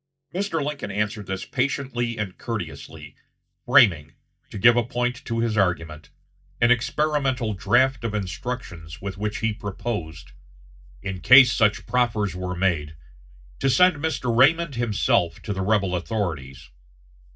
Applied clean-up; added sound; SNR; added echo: neural mask model DeepFilterNet 3.